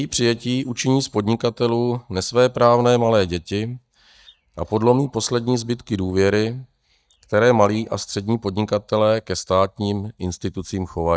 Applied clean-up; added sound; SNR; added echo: neural mask model DeepFilterNet 3.